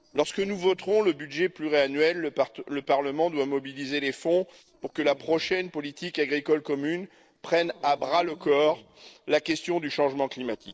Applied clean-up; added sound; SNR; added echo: neural separator model SepFormer DNS4.